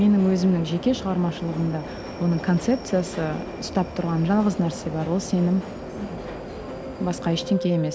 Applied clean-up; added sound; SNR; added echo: none; Subway, metro, underground; 10 dB; none.